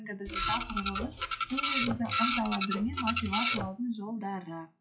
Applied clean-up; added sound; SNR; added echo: classical method WPE with log-MMSE.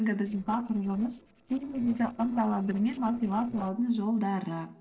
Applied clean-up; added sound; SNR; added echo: neural separator model SepFormer DNS4.